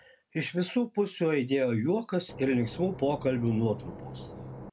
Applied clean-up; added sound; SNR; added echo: none; Engine / Boat, Water vehicle; 13 dB; none.